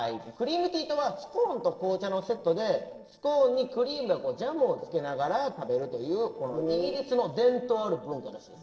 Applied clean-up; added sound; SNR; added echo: neural separator model SepFormer DNS4.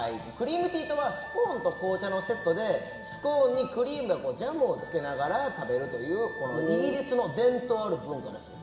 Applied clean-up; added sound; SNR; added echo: none; Wind instrument, woodwind instrument; 15 dB; reverberation time 1.6 s.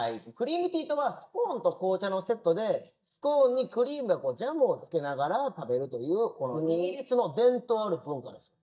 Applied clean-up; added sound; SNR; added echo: neural mask model DeepFilterNet 3.